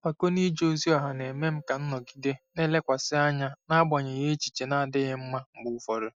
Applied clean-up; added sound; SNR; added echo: neural mask model DeepFilterNet 3.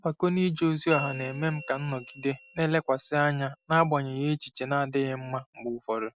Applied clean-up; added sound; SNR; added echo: none; Bell; 12 dB; none.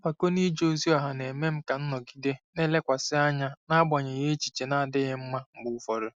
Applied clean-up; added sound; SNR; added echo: none; none; none; none.